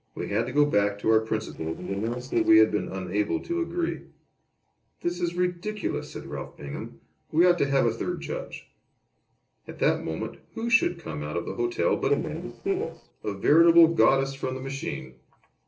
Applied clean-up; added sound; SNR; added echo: neural separator model SepFormer DNS4.